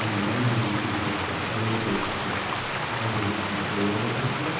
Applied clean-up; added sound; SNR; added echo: none; Stream; -1 dB; reverberation time 1.2 s.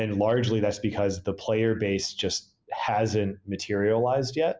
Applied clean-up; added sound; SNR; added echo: none; none; none; none.